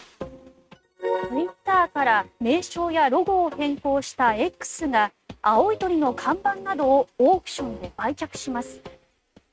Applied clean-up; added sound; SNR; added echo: neural mask model RNNoise.